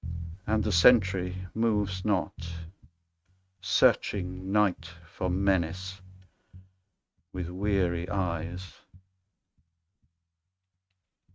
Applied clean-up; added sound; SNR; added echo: neural mask model RNNoise.